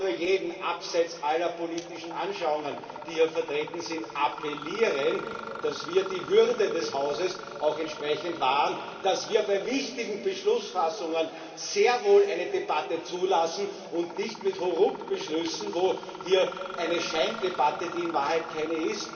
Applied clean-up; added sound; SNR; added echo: none; Mechanisms; 15 dB; reverberation time 2.5 s.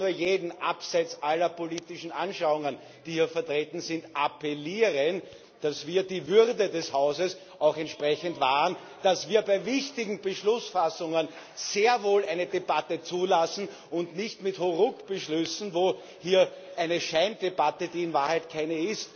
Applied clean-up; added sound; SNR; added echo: none; none; none; none.